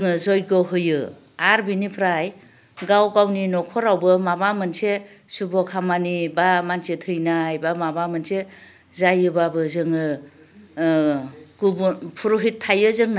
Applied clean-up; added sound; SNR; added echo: none; none; none; none.